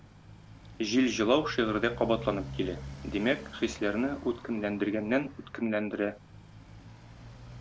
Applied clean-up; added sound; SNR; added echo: none; Motorcycle; 14 dB; none.